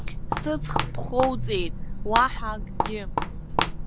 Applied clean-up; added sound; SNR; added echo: none; Walk, footsteps; -2 dB; none.